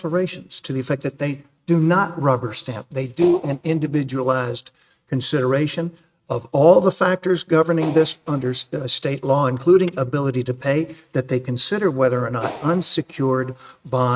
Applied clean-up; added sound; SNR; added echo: neural mask model RNNoise.